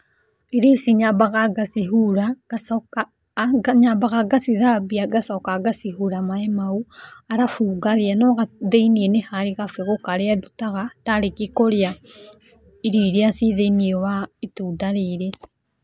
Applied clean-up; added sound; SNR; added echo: none; none; none; none.